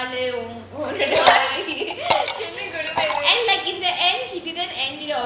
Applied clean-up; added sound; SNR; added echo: none; Liquid; 5 dB; none.